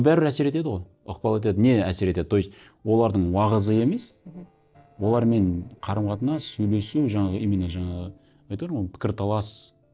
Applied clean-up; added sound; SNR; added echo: neural separator model SepFormer DNS4.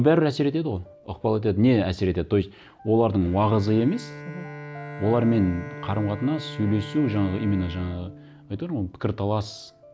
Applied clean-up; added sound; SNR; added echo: none; Bowed string instrument; 16 dB; none.